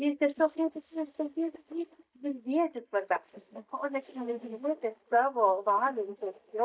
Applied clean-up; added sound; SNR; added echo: neural mask model DeepFilterNet 3.